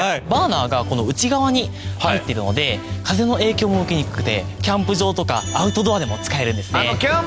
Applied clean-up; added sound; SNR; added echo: none; none; none; none.